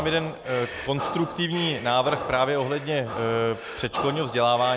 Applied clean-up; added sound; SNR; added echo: none; Breathing; 10 dB; none.